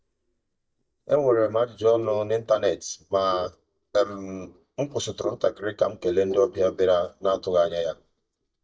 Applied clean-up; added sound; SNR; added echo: neural mask model DeepFilterNet 3.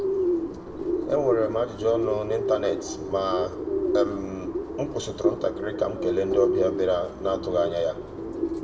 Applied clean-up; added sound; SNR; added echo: none; Bird; 1 dB; reverberation time 0.5 s.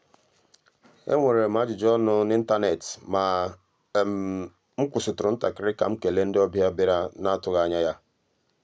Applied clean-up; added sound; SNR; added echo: none; none; none; none.